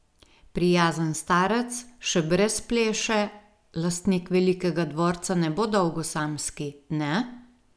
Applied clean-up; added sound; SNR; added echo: none; none; none; none.